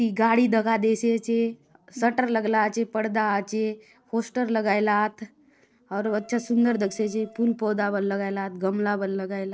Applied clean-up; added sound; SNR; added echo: neural separator model SepFormer DNS4.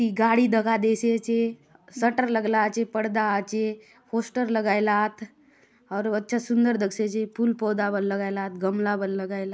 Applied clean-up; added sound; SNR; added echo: none; none; none; none.